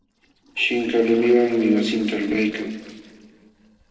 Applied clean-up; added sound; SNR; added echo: neural separator model SepFormer DNS4.